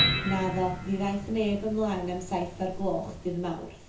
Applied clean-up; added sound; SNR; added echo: none; Piano; 4 dB; reverberation time 0.5 s.